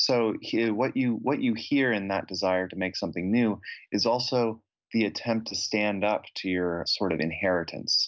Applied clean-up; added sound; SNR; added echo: none; none; none; none.